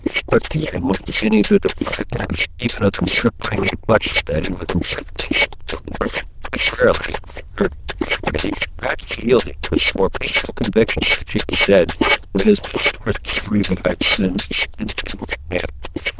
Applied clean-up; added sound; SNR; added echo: neural diffusion model UNIVERSE++.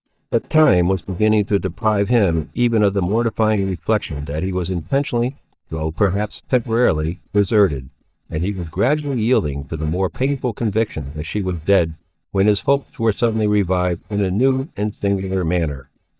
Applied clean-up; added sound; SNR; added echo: neural mask model DeepFilterNet 3.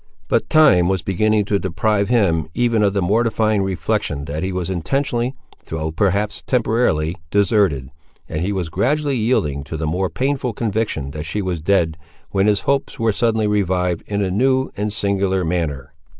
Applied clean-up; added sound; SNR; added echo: none; none; none; none.